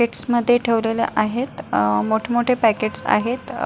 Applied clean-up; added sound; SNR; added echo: none; none; none; none.